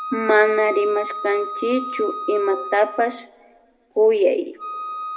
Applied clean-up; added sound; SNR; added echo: none; Wind instrument, woodwind instrument; 10 dB; reverberation time 0.6 s.